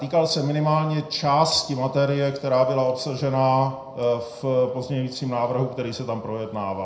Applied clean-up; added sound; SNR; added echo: none; none; none; reverberation time 0.5 s.